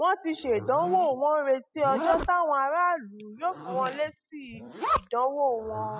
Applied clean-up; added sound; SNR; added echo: classical method spectral subtraction.